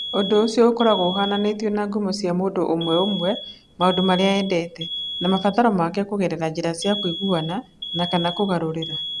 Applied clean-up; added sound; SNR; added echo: none; Alarm; 11 dB; none.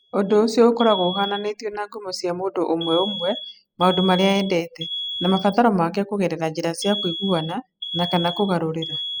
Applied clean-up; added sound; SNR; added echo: classical method spectral subtraction.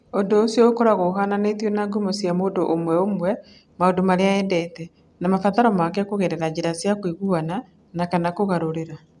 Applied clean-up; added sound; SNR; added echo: none; none; none; none.